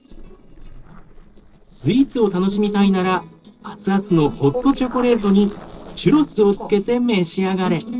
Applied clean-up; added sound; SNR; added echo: neural separator model SepFormer DNS4.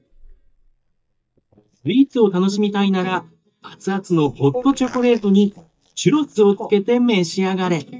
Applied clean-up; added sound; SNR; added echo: neural mask model DeepFilterNet 3.